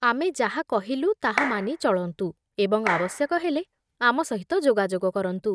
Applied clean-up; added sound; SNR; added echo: neural mask model RNNoise.